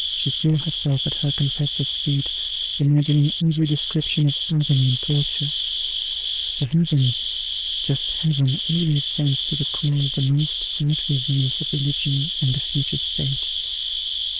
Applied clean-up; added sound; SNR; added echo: neural diffusion model UNIVERSE++.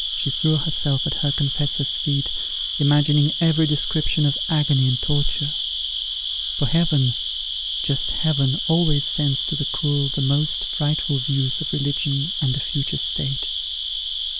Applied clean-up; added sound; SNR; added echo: none; Cricket; 3 dB; none.